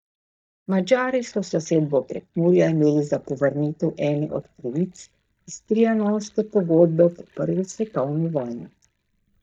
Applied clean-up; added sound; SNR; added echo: neural mask model DeepFilterNet 3.